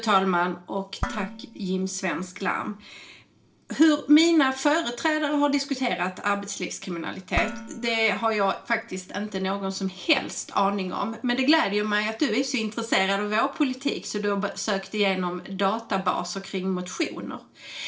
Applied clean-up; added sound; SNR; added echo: neural separator model SepFormer DNS4.